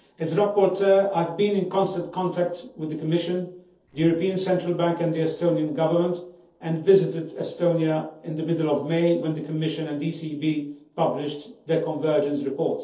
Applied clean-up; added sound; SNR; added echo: neural separator model SepFormer DNS4.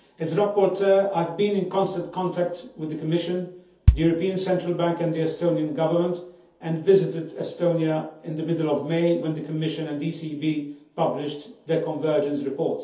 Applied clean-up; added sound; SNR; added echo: none; Bass drum; 2 dB; reverberation time 0.5 s.